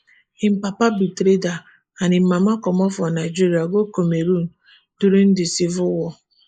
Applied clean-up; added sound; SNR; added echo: neural mask model Resemble Enhance denoiser.